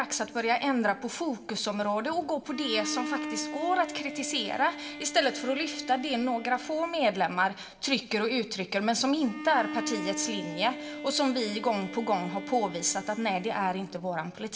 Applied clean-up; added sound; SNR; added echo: none; Bowed string instrument; 11 dB; reverberation time 0.9 s.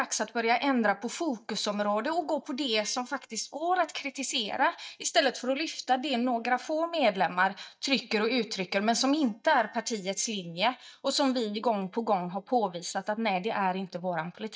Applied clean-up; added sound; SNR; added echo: neural mask model DeepFilterNet 3.